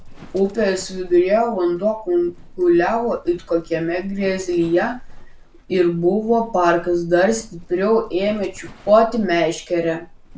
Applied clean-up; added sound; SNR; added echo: none; Livestock, farm animals, working animals; 19 dB; none.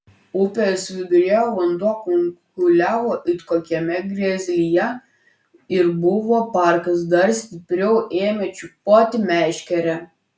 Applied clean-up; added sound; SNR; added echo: none; none; none; none.